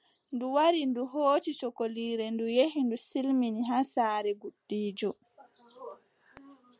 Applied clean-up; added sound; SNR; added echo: none; none; none; none.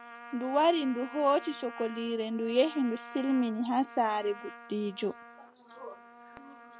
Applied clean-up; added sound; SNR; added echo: none; Trumpet; 17 dB; none.